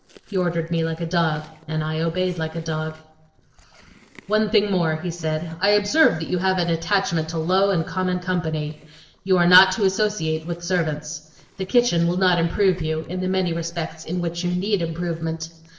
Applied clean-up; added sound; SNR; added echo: neural separator model SepFormer DNS4.